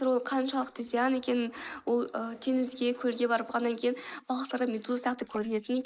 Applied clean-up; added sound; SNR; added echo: neural mask model Resemble Enhance denoiser.